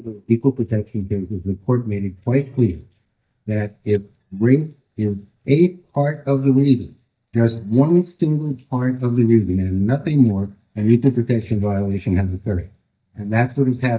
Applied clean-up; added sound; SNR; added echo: neural mask model DeepFilterNet 3.